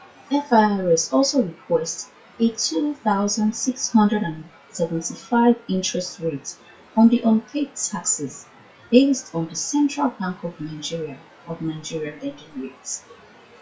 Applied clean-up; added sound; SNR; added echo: classical method WPE with log-MMSE.